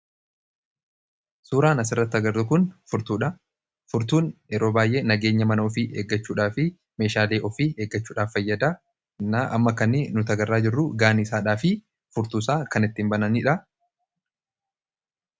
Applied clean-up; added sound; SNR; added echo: none; none; none; none.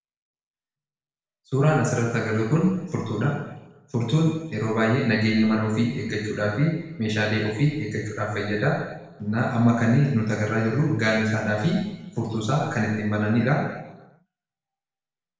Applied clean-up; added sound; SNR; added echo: none; none; none; reverberation time 1.0 s.